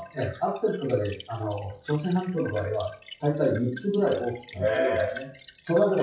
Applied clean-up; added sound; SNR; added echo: classical method WPE with log-MMSE.